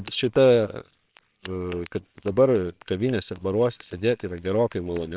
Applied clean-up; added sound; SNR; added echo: neural separator model SepFormer WHAMR!.